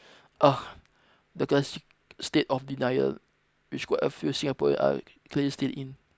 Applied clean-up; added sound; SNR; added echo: none; none; none; none.